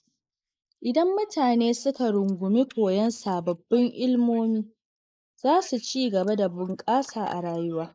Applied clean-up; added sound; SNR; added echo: neural mask model Resemble Enhance denoiser.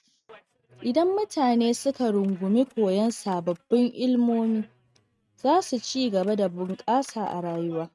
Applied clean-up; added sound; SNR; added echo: neural mask model RNNoise.